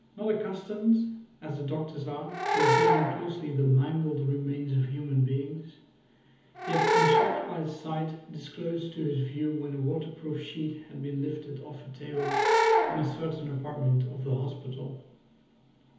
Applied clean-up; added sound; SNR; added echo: none; Animal / Brass instrument; -2 dB; reverberation time 1.3 s.